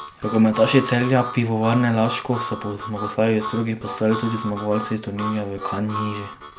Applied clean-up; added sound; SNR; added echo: none; Harmonica; 11 dB; none.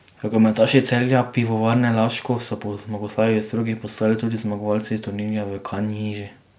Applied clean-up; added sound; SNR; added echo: none; none; none; none.